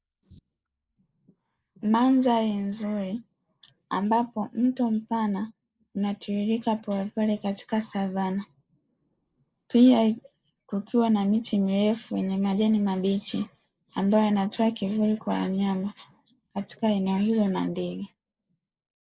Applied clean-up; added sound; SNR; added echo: neural mask model Resemble Enhance denoiser.